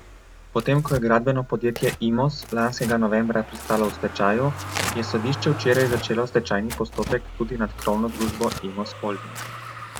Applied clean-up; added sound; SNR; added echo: none; Motor vehicle (road) + Tearing; 10 dB; none.